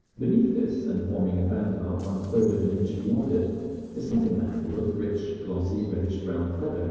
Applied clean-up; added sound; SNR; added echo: neural separator model SepFormer DNS4.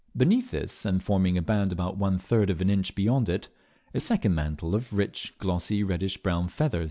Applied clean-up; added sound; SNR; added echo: none; none; none; none.